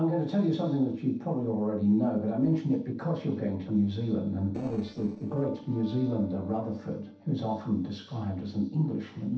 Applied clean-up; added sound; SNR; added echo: neural separator model SepFormer DNS4.